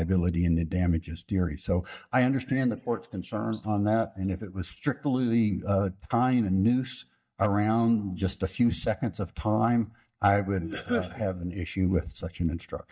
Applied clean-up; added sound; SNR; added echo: neural mask model DeepFilterNet 3.